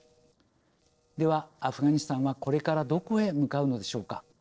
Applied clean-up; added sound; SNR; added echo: neural separator model SepFormer DNS4.